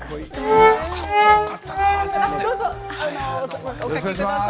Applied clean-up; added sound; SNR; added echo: none; Brass instrument; -5 dB; none.